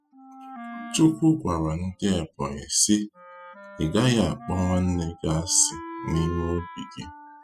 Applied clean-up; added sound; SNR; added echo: classical method spectral subtraction.